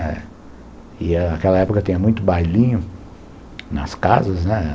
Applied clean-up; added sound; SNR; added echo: none; none; none; none.